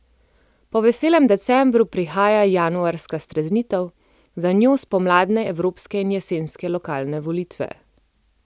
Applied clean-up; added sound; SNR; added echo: none; none; none; none.